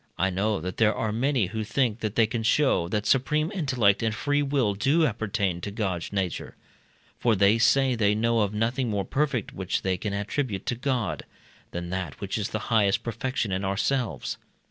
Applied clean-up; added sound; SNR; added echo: none; none; none; none.